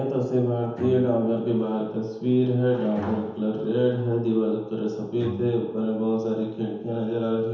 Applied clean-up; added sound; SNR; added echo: none; Bowed string instrument; 17 dB; reverberation time 1.0 s.